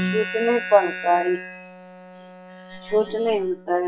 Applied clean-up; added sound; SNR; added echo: classical method log-MMSE.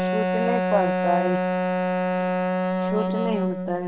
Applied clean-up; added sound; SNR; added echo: none; Wind instrument, woodwind instrument; -4 dB; none.